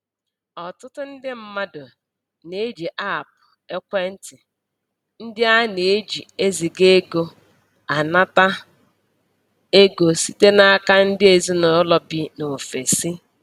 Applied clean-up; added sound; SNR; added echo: none; none; none; none.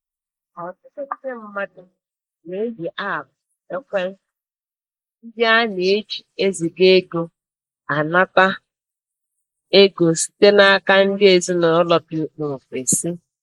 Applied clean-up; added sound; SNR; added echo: neural mask model Resemble Enhance denoiser.